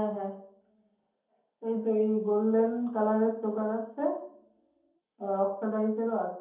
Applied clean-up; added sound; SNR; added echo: none; none; none; reverberation time 0.6 s.